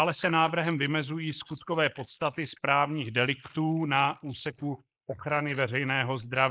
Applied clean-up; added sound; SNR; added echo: neural mask model Resemble Enhance denoiser.